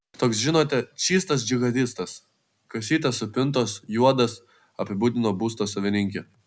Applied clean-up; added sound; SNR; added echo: none; none; none; none.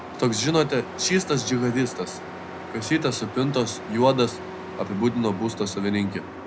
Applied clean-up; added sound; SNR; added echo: none; Truck; 11 dB; none.